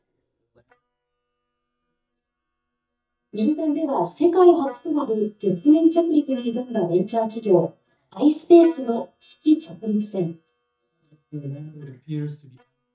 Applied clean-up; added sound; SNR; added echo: neural mask model DeepFilterNet 3.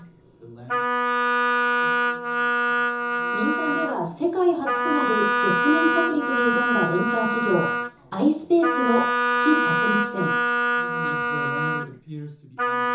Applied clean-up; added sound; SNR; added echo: none; Wind instrument, woodwind instrument; -3 dB; reverberation time 0.6 s.